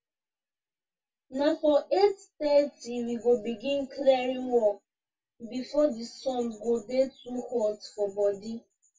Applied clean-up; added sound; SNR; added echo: none; none; none; reverberation time 0.1 s.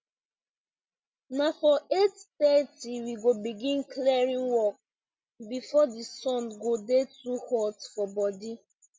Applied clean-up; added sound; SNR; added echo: none; none; none; none.